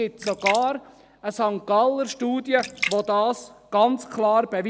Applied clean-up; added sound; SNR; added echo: none; Splash, splatter; 12 dB; none.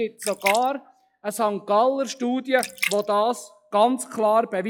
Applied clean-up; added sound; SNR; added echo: classical method log-MMSE.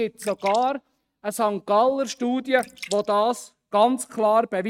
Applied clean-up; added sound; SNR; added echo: neural mask model RNNoise.